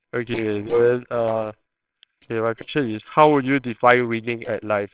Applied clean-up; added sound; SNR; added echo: neural separator model SepFormer WHAMR!.